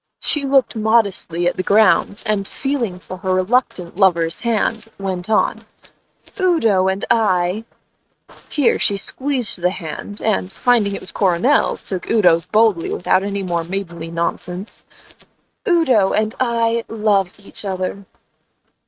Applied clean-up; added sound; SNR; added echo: neural mask model RNNoise.